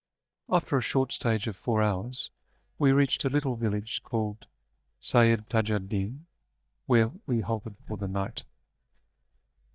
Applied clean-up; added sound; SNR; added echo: neural mask model DeepFilterNet 3.